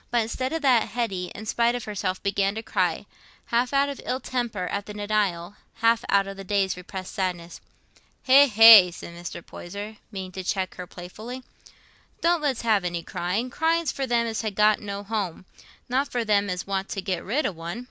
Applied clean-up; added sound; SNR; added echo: none; none; none; none.